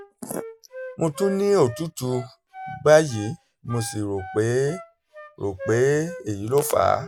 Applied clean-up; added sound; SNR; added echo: none; Wind instrument, woodwind instrument; 16 dB; none.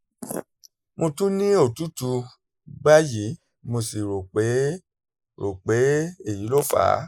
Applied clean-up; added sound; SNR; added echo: neural mask model Resemble Enhance denoiser.